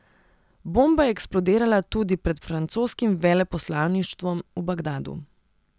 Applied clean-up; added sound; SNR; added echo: none; none; none; none.